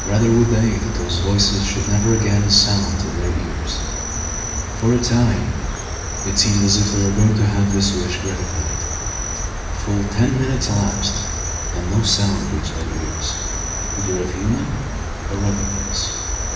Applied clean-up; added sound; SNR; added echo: none; Cricket; 4 dB; reverberation time 1.1 s.